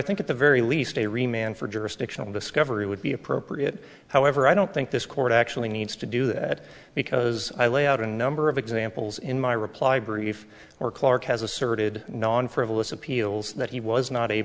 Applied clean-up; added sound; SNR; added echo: none; none; none; none.